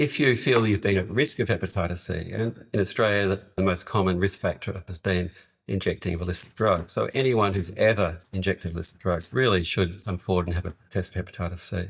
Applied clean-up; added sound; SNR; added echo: neural mask model DeepFilterNet 3.